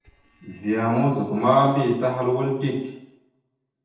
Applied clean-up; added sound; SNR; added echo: neural separator model SepFormer DNS4.